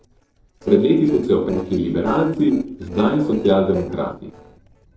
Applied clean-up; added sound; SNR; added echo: neural separator model SepFormer DNS4.